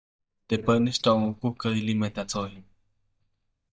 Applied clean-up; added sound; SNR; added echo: neural mask model DeepFilterNet 3.